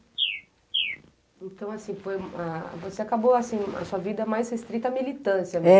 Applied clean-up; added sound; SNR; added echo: none; Bird; 8 dB; none.